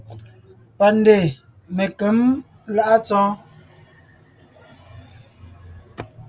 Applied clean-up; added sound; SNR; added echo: none; none; none; none.